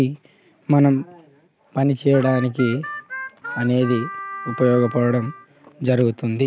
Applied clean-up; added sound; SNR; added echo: none; Harmonica; 12 dB; none.